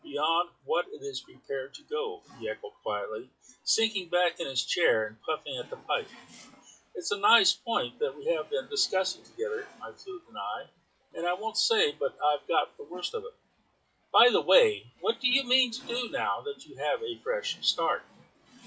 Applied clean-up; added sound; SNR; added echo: classical method WPE with log-MMSE.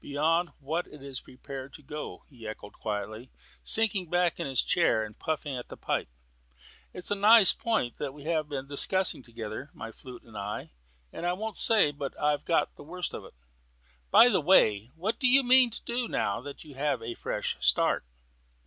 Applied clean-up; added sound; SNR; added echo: none; none; none; none.